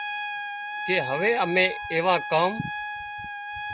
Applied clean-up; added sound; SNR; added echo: none; Trumpet; 6 dB; none.